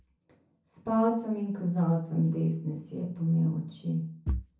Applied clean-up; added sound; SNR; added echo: none; Bass drum / Thump, thud; 13 dB; reverberation time 0.6 s.